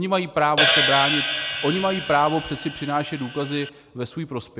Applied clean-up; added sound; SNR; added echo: none; Hi-hat; -3 dB; none.